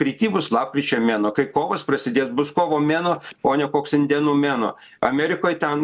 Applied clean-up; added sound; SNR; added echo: none; none; none; none.